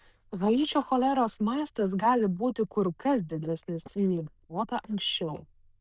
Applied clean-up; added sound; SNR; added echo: neural diffusion model UNIVERSE++.